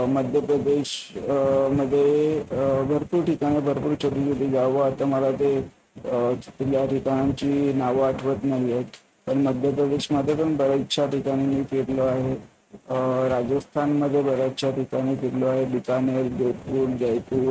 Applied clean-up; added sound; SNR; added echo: neural mask model RNNoise.